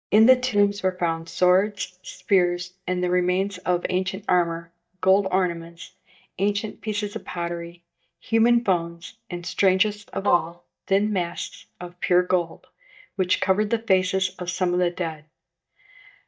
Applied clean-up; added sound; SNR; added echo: neural mask model DeepFilterNet 3.